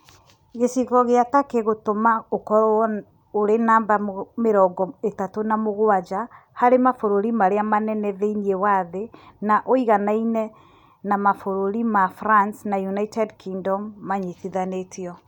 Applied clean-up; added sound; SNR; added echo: none; none; none; none.